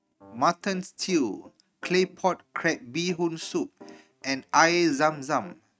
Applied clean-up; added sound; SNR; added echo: neural mask model RNNoise.